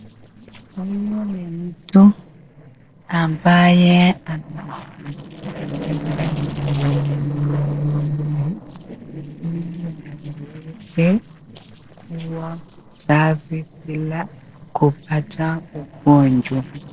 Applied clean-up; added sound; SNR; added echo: neural separator model SepFormer DNS4.